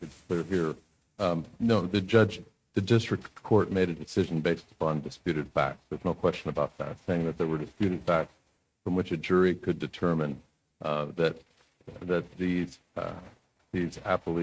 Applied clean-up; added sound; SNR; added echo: neural mask model RNNoise.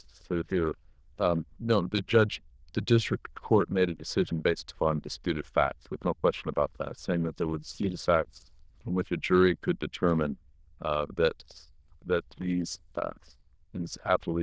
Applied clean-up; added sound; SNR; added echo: neural diffusion model UNIVERSE++.